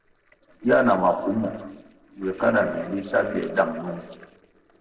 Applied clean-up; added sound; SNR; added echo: neural separator model SepFormer DNS4.